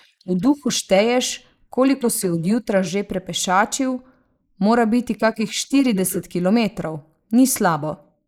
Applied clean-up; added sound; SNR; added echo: neural mask model Resemble Enhance denoiser.